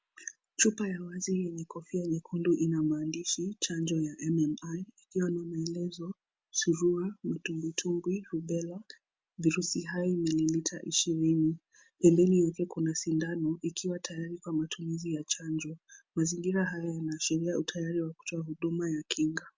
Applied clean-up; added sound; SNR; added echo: none; none; none; none.